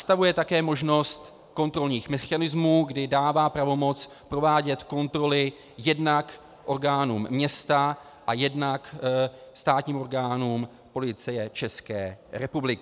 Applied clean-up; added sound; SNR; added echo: none; none; none; none.